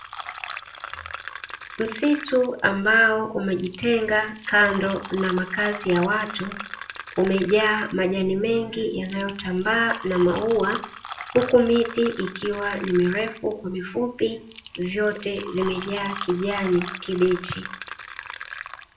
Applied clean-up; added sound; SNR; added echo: none; Fill (with liquid); 14 dB; reverberation time 0.4 s.